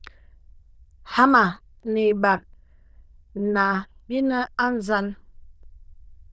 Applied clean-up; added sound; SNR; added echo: neural diffusion model UNIVERSE++.